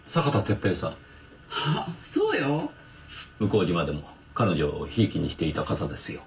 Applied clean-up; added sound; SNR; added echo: none; none; none; reverberation time 0.2 s.